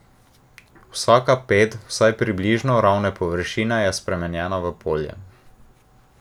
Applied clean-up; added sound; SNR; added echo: none; none; none; none.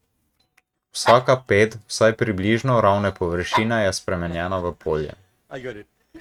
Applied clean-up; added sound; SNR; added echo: neural mask model RNNoise.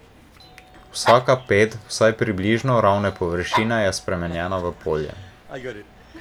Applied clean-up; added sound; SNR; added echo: none; Dog; 12 dB; none.